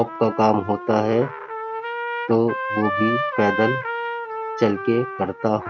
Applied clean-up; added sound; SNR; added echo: none; Trumpet; 6 dB; none.